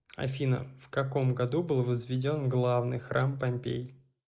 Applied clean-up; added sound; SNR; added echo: neural mask model Resemble Enhance denoiser.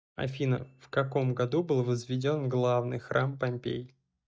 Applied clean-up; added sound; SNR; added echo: neural mask model DeepFilterNet 3.